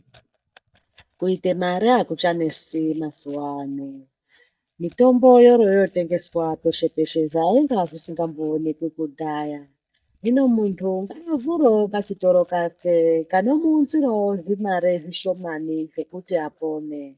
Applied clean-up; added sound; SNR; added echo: neural mask model DeepFilterNet 3.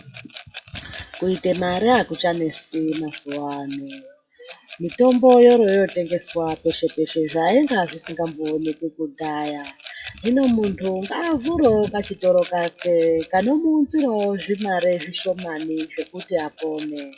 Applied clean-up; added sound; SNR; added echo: classical method WPE with log-MMSE.